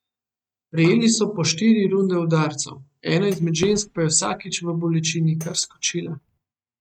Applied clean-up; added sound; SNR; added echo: neural mask model RNNoise.